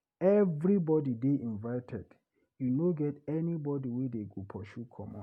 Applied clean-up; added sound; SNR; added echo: none; none; none; none.